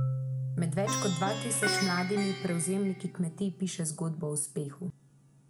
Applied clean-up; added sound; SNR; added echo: none; Marimba, xylophone + Plucked string instrument; 3 dB; none.